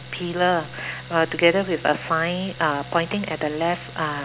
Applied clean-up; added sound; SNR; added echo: none; Domestic sounds, home sounds; 16 dB; none.